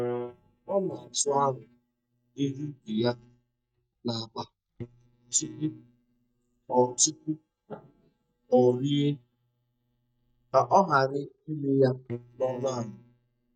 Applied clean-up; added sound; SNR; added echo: neural mask model DeepFilterNet 3.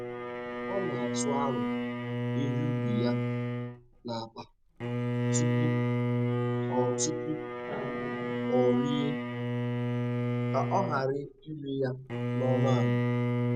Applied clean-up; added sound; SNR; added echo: none; Bowed string instrument; -4 dB; none.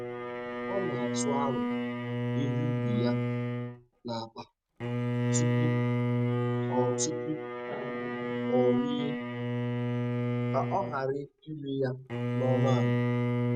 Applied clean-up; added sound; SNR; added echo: neural mask model RNNoise.